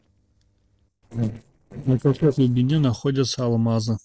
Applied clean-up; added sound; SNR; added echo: neural separator model SepFormer DNS4.